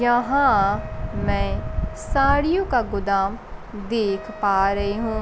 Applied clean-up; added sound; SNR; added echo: none; Wind instrument, woodwind instrument; 19 dB; none.